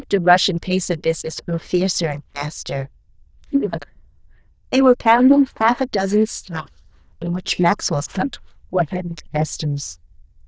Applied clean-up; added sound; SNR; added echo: neural diffusion model UNIVERSE++.